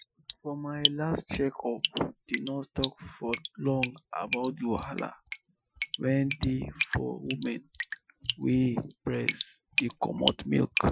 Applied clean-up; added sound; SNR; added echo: classical method Wiener filter.